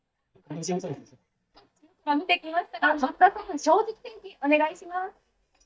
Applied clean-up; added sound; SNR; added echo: neural mask model DeepFilterNet 3.